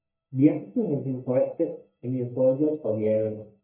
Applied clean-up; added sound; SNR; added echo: neural mask model DeepFilterNet 3.